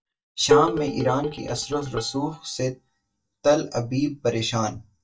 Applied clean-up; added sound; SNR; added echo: neural mask model DeepFilterNet 3.